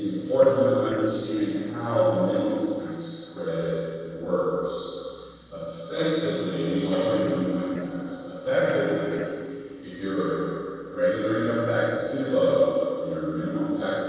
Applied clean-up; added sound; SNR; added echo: neural separator model SepFormer DNS4.